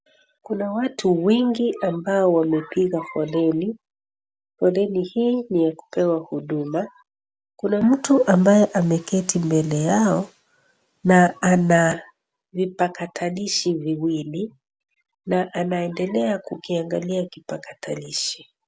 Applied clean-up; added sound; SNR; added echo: none; none; none; none.